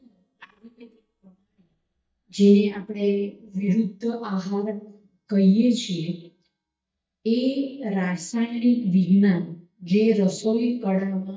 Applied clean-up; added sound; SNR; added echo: neural mask model DeepFilterNet 3.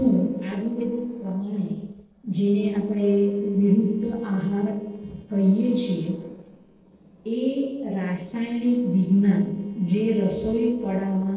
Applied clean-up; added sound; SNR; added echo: neural separator model SepFormer DNS4.